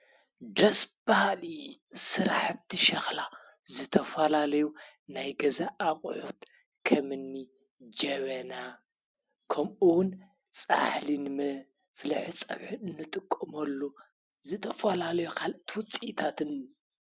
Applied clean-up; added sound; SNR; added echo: none; none; none; none.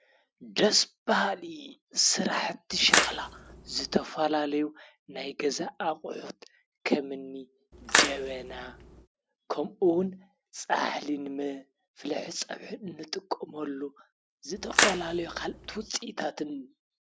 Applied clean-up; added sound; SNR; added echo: none; Splash, splatter; -2 dB; none.